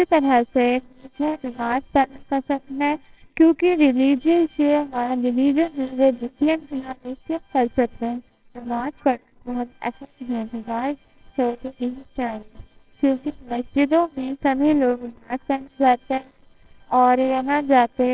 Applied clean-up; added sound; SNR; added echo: neural separator model SepFormer WHAMR!.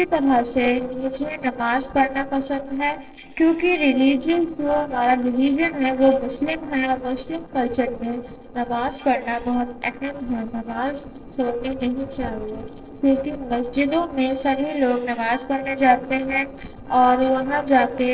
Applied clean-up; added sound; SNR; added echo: neural separator model SepFormer DNS4.